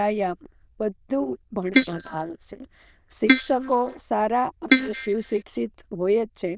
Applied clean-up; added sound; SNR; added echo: neural diffusion model UNIVERSE++.